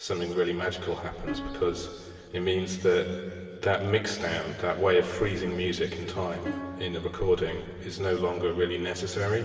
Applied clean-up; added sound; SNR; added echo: none; Plucked string instrument; 12 dB; reverberation time 2.3 s.